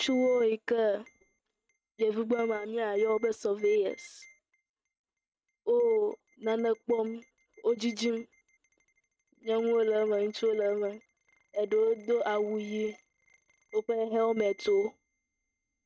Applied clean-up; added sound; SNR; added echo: neural mask model RNNoise.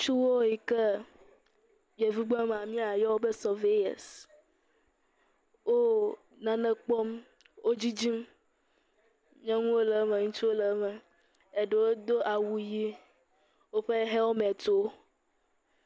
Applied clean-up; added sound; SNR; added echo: none; none; none; none.